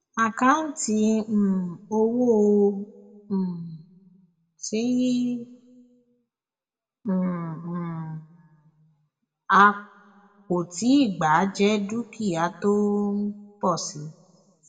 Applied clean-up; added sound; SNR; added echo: none; none; none; reverberation time 0.7 s.